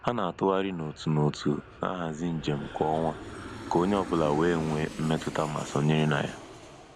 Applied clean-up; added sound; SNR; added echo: none; Aircraft; 13 dB; none.